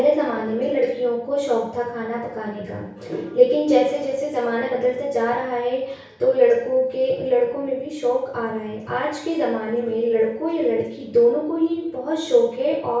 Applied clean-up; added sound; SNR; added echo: none; none; none; reverberation time 0.6 s.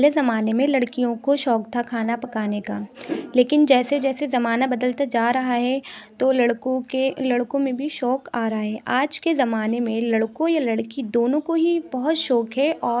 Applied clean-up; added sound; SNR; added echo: none; none; none; none.